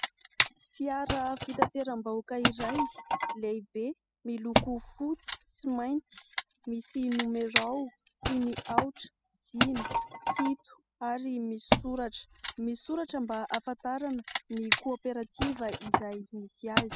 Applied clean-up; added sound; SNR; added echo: classical method spectral subtraction.